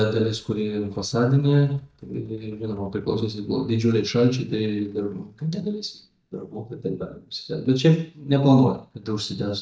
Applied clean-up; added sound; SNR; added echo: neural mask model DeepFilterNet 3.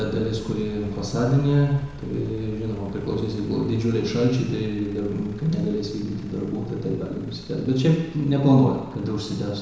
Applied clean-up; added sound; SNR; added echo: none; Engine; 17 dB; reverberation time 1.0 s.